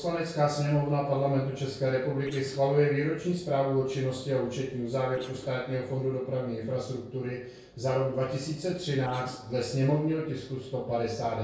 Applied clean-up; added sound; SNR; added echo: neural separator model SepFormer DNS4.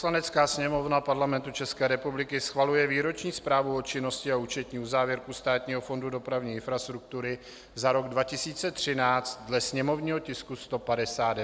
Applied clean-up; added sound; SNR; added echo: none; none; none; none.